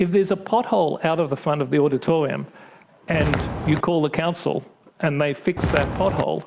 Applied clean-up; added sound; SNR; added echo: none; Walk, footsteps; 2 dB; none.